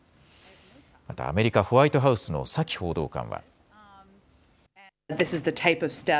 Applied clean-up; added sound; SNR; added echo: none; none; none; none.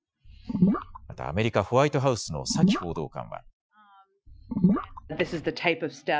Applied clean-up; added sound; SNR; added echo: classical method Wiener filter.